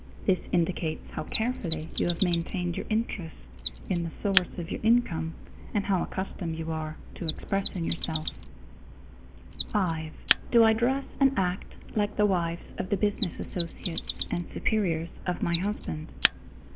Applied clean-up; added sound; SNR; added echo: none; Mechanisms; 8 dB; none.